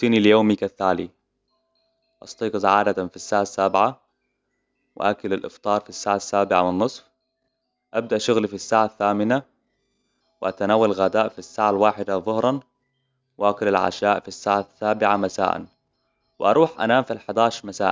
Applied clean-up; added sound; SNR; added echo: none; none; none; none.